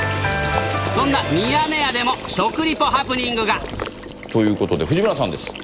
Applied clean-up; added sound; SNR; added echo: none; Water / Liquid; 11 dB; none.